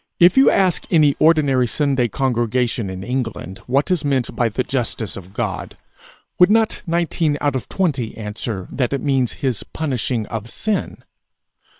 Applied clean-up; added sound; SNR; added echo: neural separator model SepFormer WHAM!.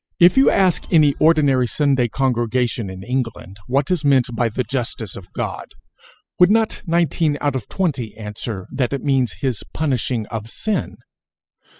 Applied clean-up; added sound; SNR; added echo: classical method spectral subtraction.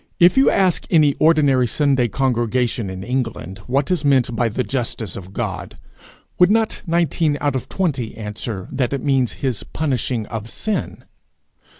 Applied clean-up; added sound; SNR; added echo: none; none; none; none.